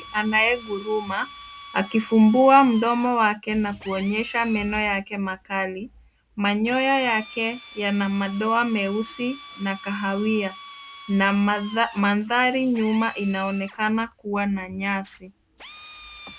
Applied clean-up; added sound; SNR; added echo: none; Drill; 19 dB; none.